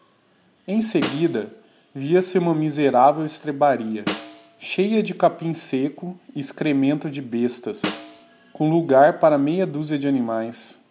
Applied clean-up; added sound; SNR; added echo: none; Snare drum; 14 dB; none.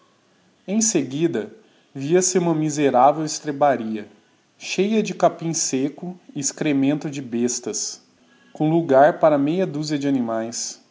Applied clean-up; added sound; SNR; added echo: none; none; none; none.